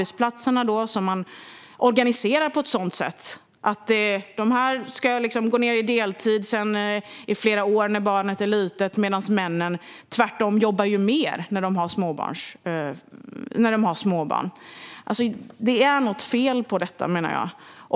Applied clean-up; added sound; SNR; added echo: none; none; none; none.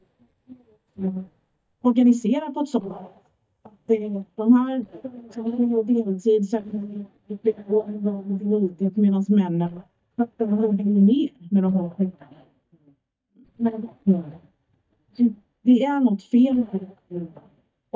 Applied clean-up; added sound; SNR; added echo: neural mask model DeepFilterNet 3.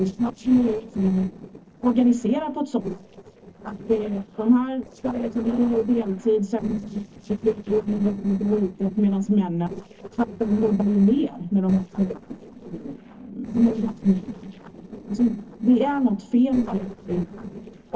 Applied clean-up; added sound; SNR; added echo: neural separator model SepFormer DNS4.